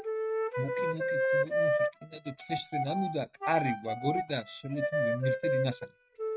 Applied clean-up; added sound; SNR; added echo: neural mask model RNNoise.